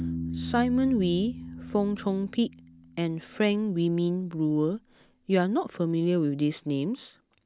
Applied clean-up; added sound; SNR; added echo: none; Piano; 13 dB; none.